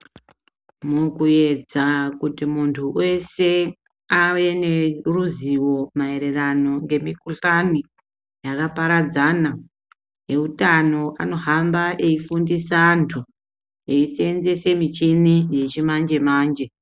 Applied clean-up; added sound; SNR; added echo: none; none; none; none.